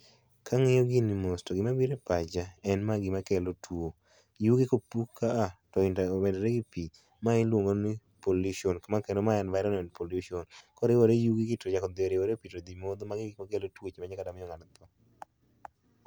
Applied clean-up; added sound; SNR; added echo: none; none; none; none.